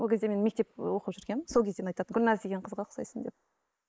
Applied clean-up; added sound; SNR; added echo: neural mask model Resemble Enhance denoiser.